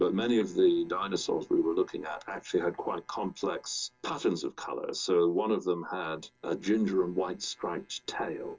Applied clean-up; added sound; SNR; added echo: neural separator model SepFormer DNS4.